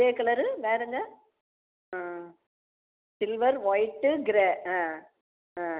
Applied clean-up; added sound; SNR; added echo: none; none; none; none.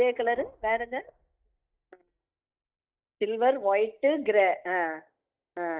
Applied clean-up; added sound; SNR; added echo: neural mask model DeepFilterNet 3.